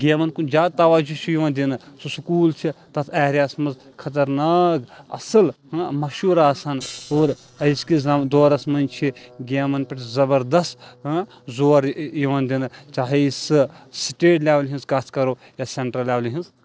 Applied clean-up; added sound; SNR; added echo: neural separator model SepFormer DNS4.